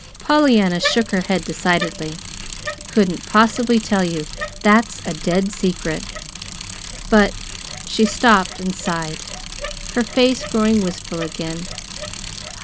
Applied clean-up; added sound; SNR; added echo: none; Bicycle; 10 dB; none.